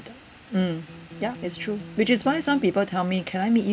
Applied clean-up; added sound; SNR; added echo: none; Electric guitar; 16 dB; none.